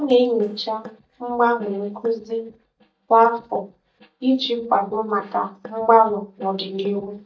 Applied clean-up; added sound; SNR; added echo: neural mask model DeepFilterNet 3.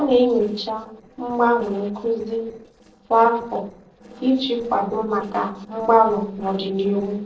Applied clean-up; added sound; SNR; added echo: neural separator model SepFormer DNS4.